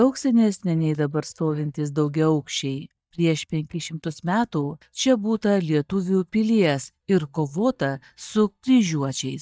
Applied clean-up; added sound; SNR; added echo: neural mask model DeepFilterNet 3.